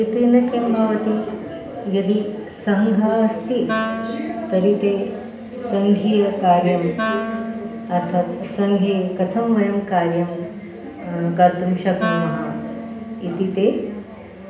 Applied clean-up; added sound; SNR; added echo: none; Wind instrument, woodwind instrument; 9 dB; reverberation time 0.8 s.